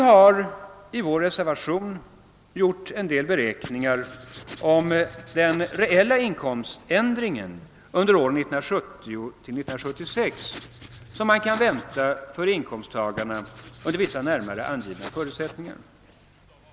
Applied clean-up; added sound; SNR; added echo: none; Writing; 17 dB; none.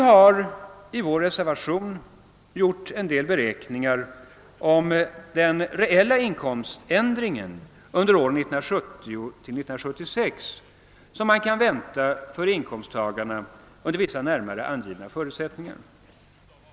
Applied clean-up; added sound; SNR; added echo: none; none; none; none.